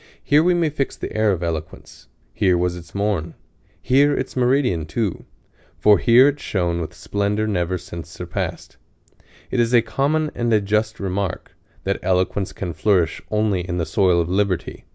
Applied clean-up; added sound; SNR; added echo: none; none; none; none.